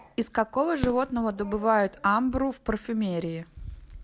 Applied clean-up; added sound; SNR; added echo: none; Fireworks; 16 dB; none.